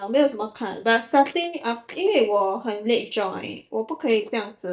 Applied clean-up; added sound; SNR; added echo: neural mask model DeepFilterNet 3.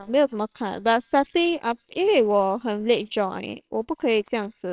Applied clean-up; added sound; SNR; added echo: neural separator model SepFormer WHAMR!.